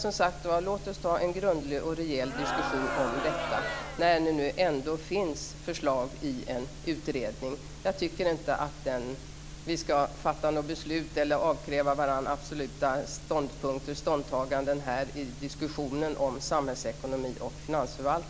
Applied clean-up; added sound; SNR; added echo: none; Crowd; 3 dB; none.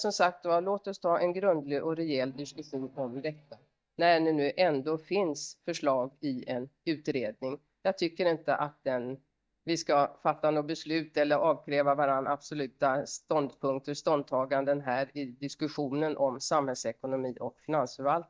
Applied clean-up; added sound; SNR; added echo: neural mask model DeepFilterNet 3.